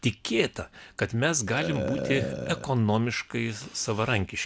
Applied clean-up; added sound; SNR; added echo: none; Burping, eructation; 8 dB; none.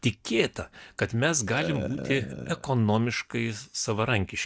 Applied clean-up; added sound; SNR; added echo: neural mask model DeepFilterNet 3.